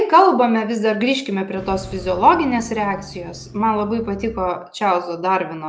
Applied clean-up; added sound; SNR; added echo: none; Car; 17 dB; none.